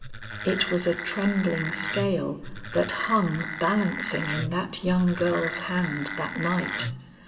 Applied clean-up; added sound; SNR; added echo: none; Wood; 7 dB; reverberation time 2.5 s.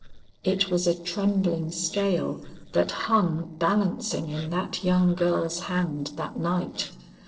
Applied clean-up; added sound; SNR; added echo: neural separator model SepFormer DNS4.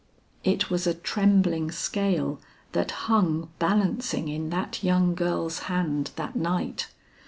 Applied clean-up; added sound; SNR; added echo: none; none; none; none.